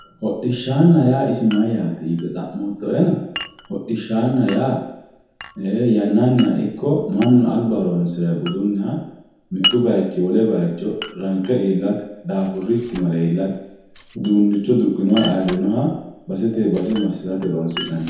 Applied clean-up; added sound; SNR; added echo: none; Glass; 15 dB; reverberation time 1.0 s.